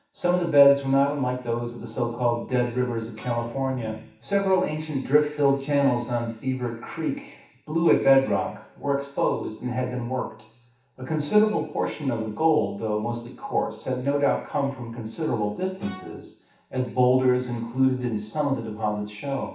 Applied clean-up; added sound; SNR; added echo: none; Bowed string instrument; 19 dB; reverberation time 0.7 s.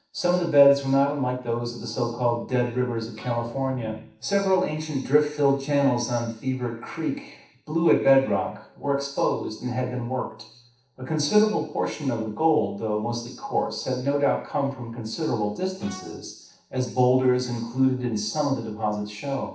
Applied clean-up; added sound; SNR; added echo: neural separator model SepFormer DNS4.